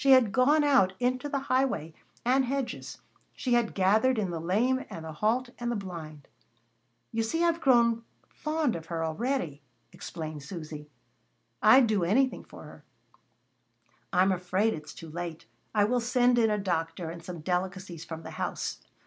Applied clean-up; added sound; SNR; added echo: none; none; none; none.